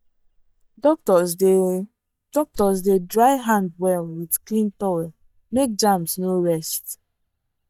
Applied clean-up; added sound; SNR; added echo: neural mask model DeepFilterNet 3.